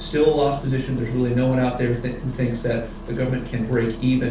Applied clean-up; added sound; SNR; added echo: none; Engine starting; 13 dB; reverberation time 0.3 s.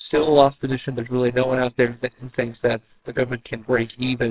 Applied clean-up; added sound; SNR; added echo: neural separator model SepFormer WHAMR!.